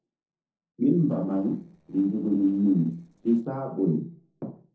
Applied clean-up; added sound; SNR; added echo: neural separator model SepFormer DNS4.